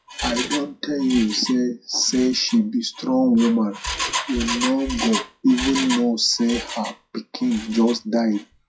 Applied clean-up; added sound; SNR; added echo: classical method WPE with log-MMSE.